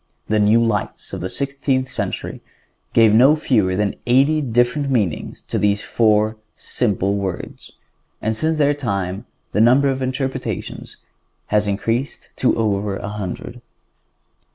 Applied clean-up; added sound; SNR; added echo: none; none; none; none.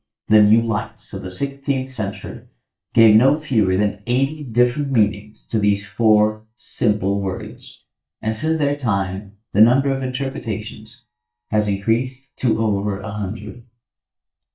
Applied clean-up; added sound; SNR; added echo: neural mask model DeepFilterNet 3.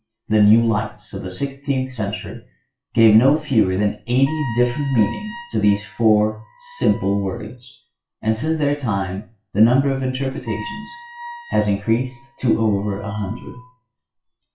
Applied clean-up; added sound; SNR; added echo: classical method WPE with log-MMSE.